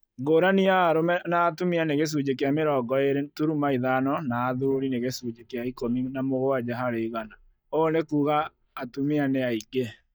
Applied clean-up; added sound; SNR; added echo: neural mask model DeepFilterNet 3.